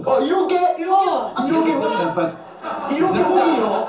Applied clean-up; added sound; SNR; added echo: none; none; none; reverberation time 0.6 s.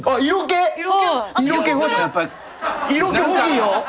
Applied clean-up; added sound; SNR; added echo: none; none; none; none.